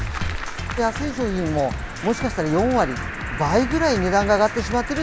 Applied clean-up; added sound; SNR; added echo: none; Cricket; 10 dB; none.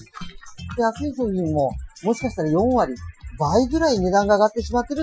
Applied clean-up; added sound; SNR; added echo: classical method Wiener filter.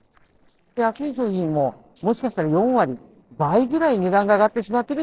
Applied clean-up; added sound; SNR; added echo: neural separator model SepFormer DNS4.